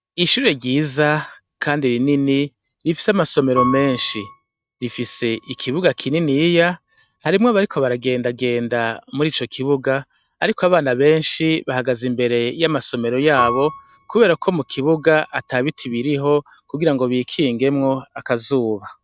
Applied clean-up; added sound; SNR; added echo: neural mask model RNNoise.